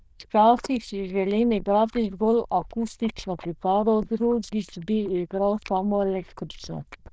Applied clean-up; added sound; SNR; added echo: neural diffusion model UNIVERSE++.